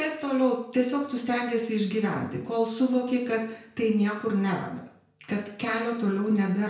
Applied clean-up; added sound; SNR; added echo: none; none; none; reverberation time 0.5 s.